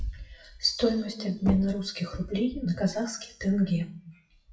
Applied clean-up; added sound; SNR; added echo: classical method WPE with log-MMSE.